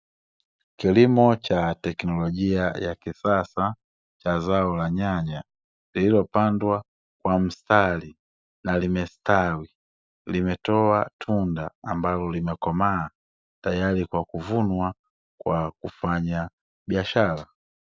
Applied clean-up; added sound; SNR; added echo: none; none; none; none.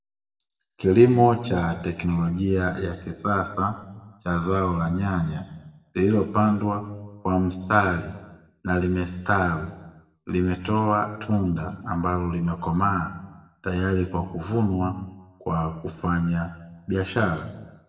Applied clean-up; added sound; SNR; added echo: none; none; none; reverberation time 1.1 s.